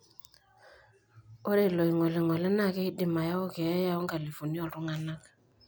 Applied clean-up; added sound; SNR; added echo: none; none; none; none.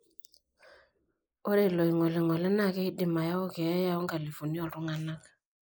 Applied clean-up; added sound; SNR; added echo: neural mask model Resemble Enhance denoiser.